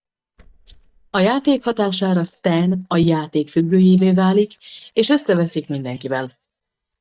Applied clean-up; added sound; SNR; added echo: neural mask model DeepFilterNet 3.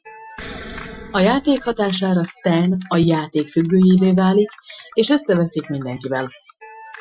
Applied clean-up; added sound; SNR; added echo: classical method Wiener filter.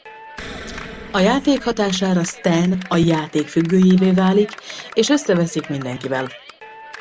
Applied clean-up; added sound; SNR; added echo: none; Explosion + Clapping; 17 dB; none.